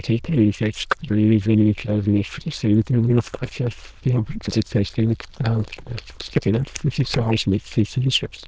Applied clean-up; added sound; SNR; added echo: neural diffusion model UNIVERSE++.